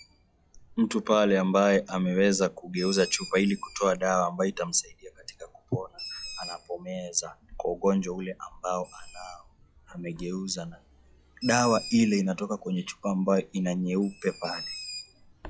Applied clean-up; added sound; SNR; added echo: classical method log-MMSE.